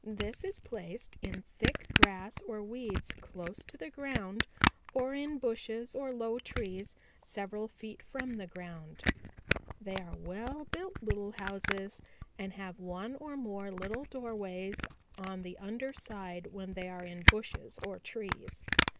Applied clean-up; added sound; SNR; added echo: none; Camera; -4 dB; none.